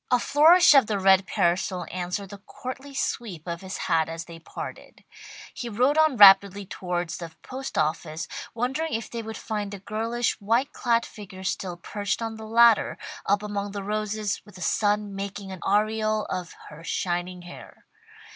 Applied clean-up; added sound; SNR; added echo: none; none; none; none.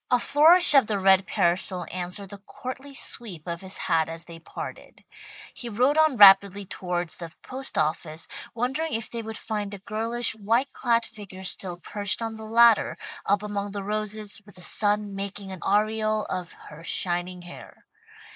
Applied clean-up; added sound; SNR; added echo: neural mask model Resemble Enhance denoiser.